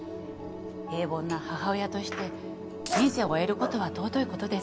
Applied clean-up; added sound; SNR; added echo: none; Coin (dropping) + Dog; 11 dB; none.